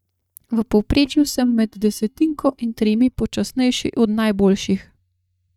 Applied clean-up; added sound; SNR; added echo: neural mask model DeepFilterNet 3.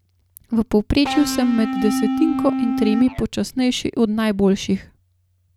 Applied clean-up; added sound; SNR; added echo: none; Electric guitar / Bass guitar; 2 dB; none.